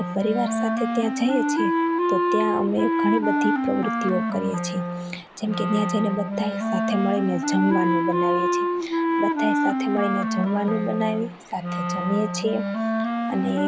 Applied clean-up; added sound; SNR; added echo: none; Wind instrument, woodwind instrument; -2 dB; none.